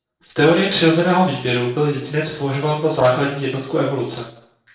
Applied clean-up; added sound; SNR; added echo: neural separator model SepFormer DNS4.